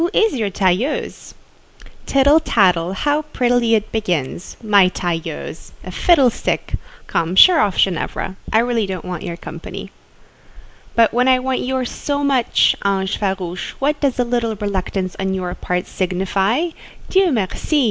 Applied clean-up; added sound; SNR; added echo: neural mask model Resemble Enhance denoiser.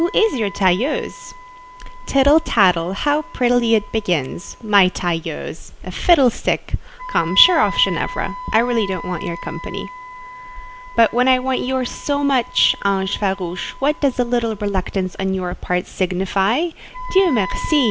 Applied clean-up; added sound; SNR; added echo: none; Wind instrument, woodwind instrument; 15 dB; none.